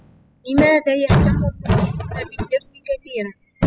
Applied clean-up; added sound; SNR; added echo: classical method spectral subtraction.